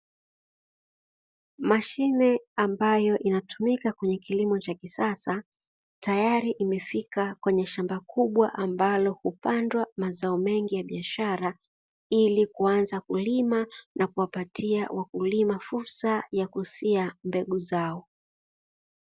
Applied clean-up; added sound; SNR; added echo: none; none; none; none.